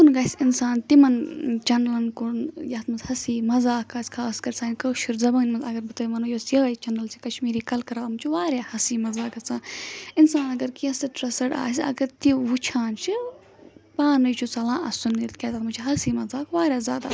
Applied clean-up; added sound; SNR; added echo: none; none; none; none.